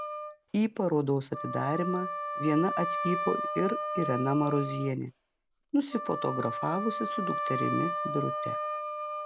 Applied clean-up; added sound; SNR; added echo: none; Wind instrument, woodwind instrument; 3 dB; none.